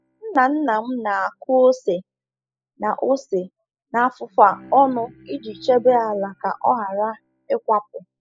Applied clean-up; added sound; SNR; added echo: classical method spectral subtraction.